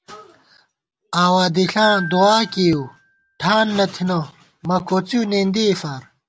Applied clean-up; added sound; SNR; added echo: none; Glockenspiel; 16 dB; none.